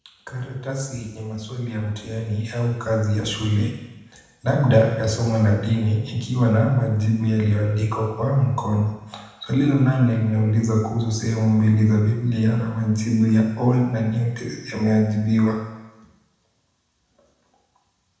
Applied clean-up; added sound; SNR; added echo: none; none; none; reverberation time 1.0 s.